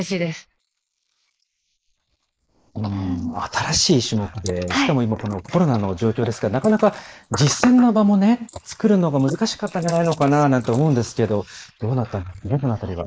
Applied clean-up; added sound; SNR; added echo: neural mask model Resemble Enhance denoiser.